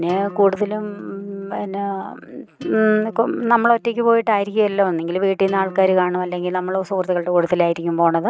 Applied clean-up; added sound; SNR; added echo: neural mask model RNNoise.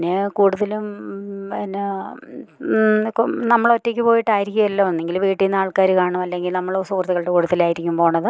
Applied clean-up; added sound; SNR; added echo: none; none; none; none.